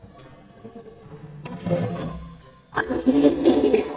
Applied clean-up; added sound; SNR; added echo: neural mask model DeepFilterNet 3.